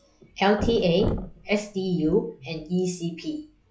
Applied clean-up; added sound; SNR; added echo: classical method log-MMSE.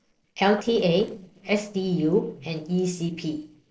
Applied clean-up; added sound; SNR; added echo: neural separator model SepFormer DNS4.